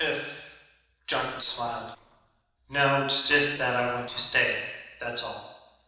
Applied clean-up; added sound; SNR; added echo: neural separator model SepFormer DNS4.